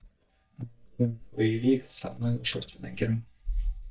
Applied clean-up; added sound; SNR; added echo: neural mask model DeepFilterNet 3.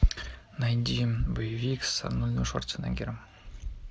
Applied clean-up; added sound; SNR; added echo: none; none; none; none.